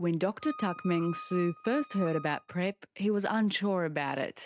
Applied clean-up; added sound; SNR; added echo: neural mask model RNNoise.